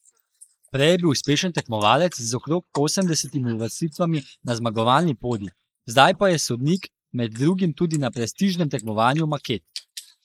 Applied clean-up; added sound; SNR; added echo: neural mask model Resemble Enhance denoiser.